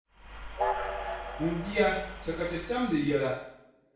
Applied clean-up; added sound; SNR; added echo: none; Train; 6 dB; reverberation time 0.6 s.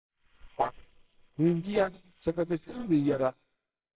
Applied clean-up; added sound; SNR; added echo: neural separator model SepFormer WHAMR!.